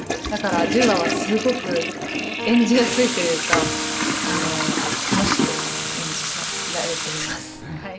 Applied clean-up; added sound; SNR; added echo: none; Toilet flush / Water tap, faucet; 1 dB; none.